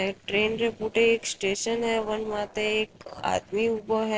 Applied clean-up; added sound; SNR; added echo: neural separator model SepFormer DNS4.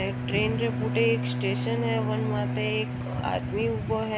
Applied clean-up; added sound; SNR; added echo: none; Bowed string instrument; 1 dB; none.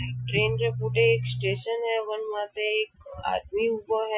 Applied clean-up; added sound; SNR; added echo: classical method Wiener filter.